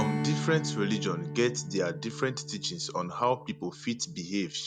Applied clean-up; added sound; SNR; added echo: none; Strum; 6 dB; none.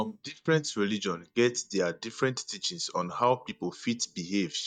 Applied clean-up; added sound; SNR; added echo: neural mask model DeepFilterNet 3.